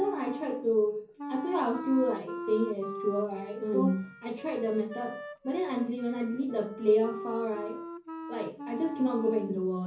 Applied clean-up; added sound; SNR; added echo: none; Wind instrument, woodwind instrument; 10 dB; reverberation time 0.5 s.